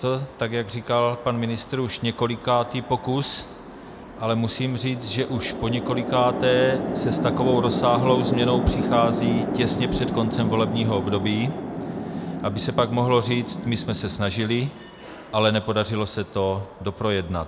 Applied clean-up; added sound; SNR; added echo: none; Chatter / Traffic noise, roadway noise / Train; 5 dB; none.